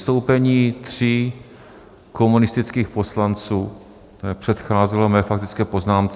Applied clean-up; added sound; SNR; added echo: none; none; none; none.